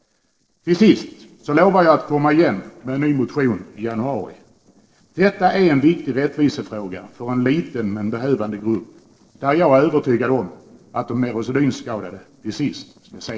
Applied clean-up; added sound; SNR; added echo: neural separator model SepFormer DNS4.